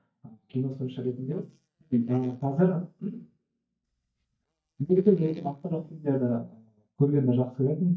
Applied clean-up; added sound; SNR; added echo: neural mask model DeepFilterNet 3.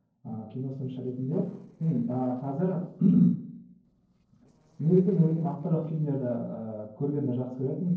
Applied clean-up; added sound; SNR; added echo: neural separator model SepFormer DNS4.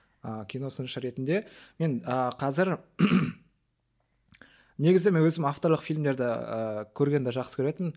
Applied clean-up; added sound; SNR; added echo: none; none; none; none.